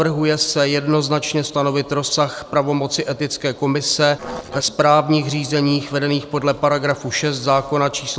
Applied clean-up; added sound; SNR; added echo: neural separator model SepFormer DNS4.